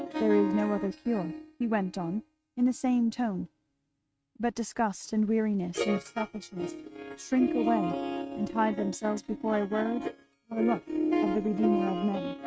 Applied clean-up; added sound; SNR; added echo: neural mask model RNNoise.